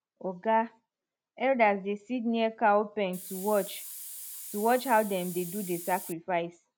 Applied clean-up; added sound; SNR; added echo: none; Hiss; 12 dB; none.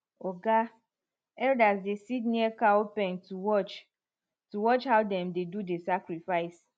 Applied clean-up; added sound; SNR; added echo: none; none; none; none.